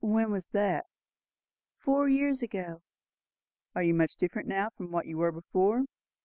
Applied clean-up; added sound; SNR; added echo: none; none; none; none.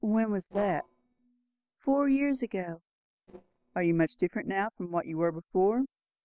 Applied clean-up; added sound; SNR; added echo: neural separator model SepFormer DNS4.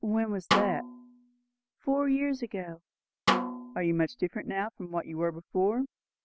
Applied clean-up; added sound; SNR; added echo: none; Snare drum; 2 dB; none.